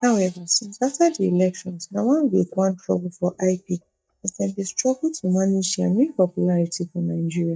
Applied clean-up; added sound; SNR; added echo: neural mask model DeepFilterNet 3.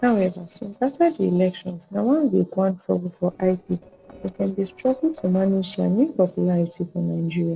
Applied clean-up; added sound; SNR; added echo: neural separator model SepFormer DNS4.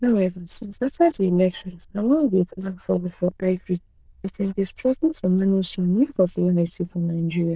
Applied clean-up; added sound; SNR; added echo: neural diffusion model UNIVERSE++.